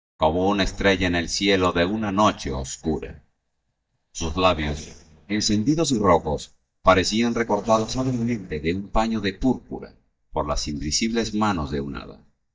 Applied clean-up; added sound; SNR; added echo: neural mask model DeepFilterNet 3.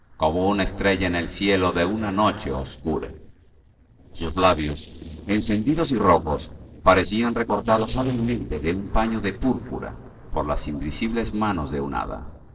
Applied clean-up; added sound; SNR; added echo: neural separator model SepFormer DNS4.